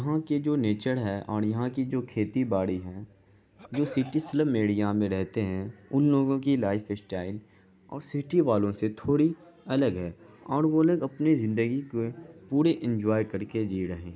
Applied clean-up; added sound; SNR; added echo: none; Cough; 17 dB; none.